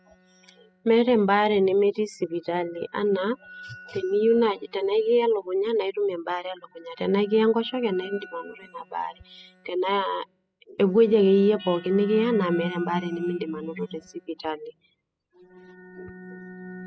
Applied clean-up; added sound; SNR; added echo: classical method spectral subtraction.